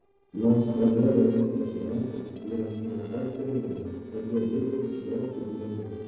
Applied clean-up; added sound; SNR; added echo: neural separator model SepFormer DNS4.